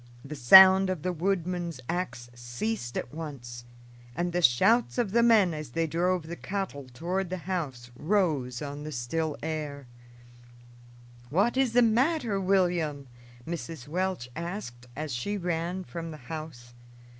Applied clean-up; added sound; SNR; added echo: none; none; none; none.